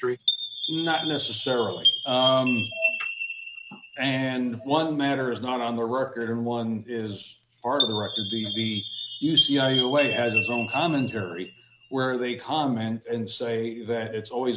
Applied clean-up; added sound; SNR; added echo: none; Chime; -2 dB; none.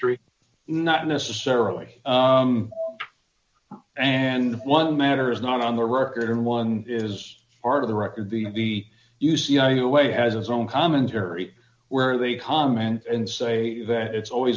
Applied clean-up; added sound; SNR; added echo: none; none; none; none.